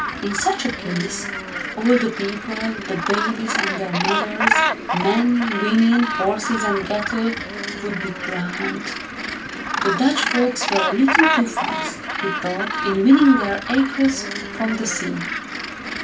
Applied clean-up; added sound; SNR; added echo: none; Gull, seagull; 3 dB; reverberation time 0.3 s.